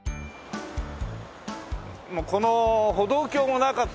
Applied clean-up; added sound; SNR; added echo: none; none; none; none.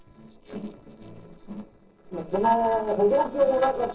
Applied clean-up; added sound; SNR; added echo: neural separator model SepFormer DNS4.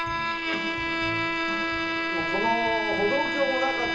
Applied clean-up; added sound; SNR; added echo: none; Bowed string instrument; -3 dB; reverberation time 0.8 s.